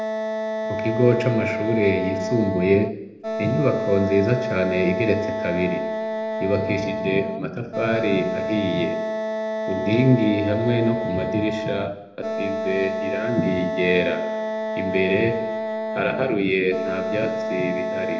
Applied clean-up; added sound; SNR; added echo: none; Wind instrument, woodwind instrument; 3 dB; reverberation time 0.7 s.